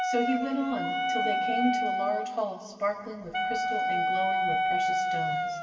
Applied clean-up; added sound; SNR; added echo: none; Wind instrument, woodwind instrument; -4 dB; reverberation time 2.5 s.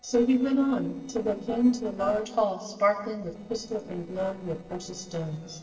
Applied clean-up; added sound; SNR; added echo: neural separator model SepFormer DNS4.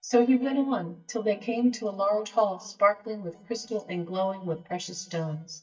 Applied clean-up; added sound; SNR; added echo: neural mask model DeepFilterNet 3.